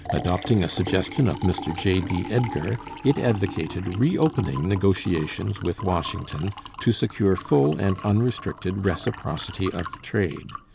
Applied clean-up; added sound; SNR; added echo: none; Liquid; 13 dB; none.